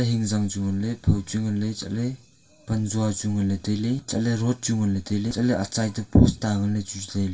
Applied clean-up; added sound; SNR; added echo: none; none; none; reverberation time 0.2 s.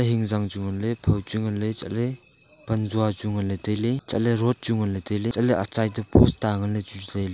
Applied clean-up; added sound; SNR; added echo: none; none; none; none.